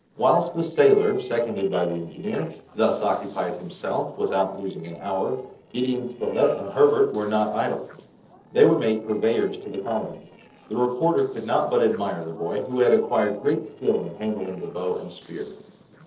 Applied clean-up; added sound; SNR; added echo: neural separator model SepFormer DNS4.